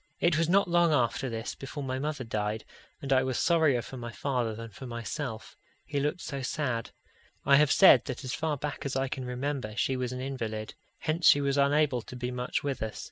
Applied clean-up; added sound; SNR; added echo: none; none; none; none.